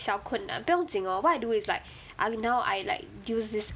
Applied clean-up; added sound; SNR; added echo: none; none; none; none.